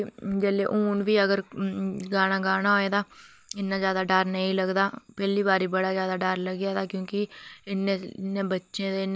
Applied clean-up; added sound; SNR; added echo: none; none; none; none.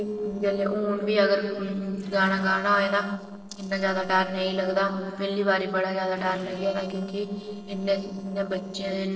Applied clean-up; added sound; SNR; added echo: neural separator model SepFormer DNS4.